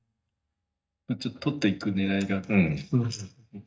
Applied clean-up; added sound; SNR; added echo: neural mask model DeepFilterNet 3.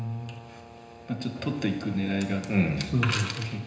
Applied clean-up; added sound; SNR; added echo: none; Brass instrument; 19 dB; reverberation time 0.9 s.